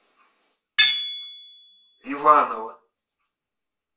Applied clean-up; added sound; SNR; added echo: none; Tools; 0 dB; reverberation time 0.3 s.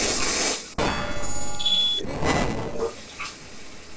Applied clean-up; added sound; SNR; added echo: neural separator model SepFormer DNS4.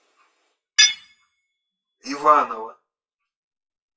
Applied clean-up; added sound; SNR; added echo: classical method WPE with log-MMSE.